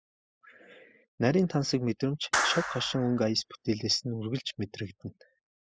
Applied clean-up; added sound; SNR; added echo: classical method spectral subtraction.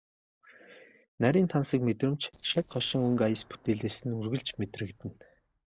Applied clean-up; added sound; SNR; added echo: neural separator model SepFormer DNS4.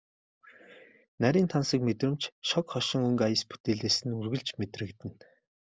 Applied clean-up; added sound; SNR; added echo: none; none; none; none.